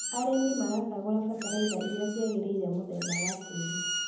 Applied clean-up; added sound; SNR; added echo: none; Squeak; 6 dB; reverberation time 0.8 s.